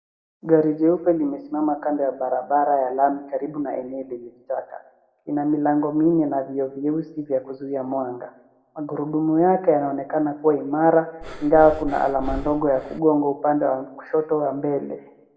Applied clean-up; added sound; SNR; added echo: none; Breathing; 10 dB; reverberation time 0.8 s.